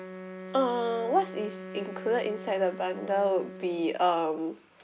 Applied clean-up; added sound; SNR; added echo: none; Wind instrument, woodwind instrument; 13 dB; none.